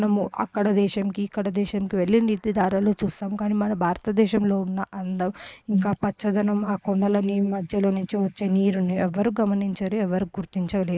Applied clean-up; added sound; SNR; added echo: neural mask model Resemble Enhance denoiser.